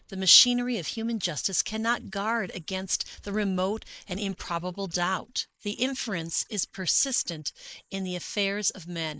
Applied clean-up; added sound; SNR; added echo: neural mask model Resemble Enhance denoiser.